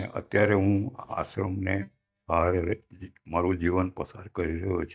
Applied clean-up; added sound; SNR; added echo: neural mask model DeepFilterNet 3.